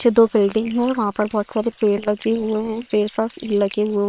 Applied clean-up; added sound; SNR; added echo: neural separator model SepFormer WHAM!.